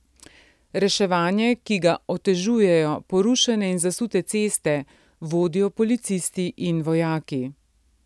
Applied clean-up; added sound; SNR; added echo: none; none; none; none.